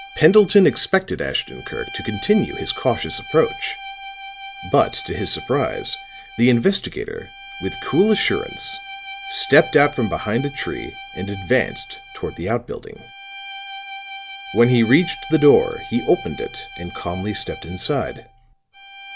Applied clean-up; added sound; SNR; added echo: none; Bowed string instrument; 15 dB; none.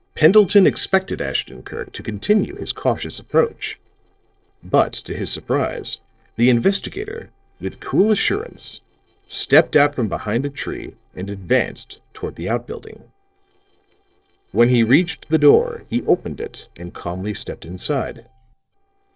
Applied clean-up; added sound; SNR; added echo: neural separator model SepFormer DNS4.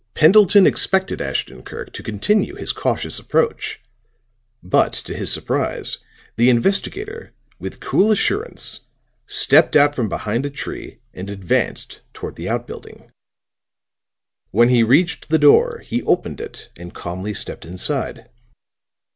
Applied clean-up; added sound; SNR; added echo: none; none; none; none.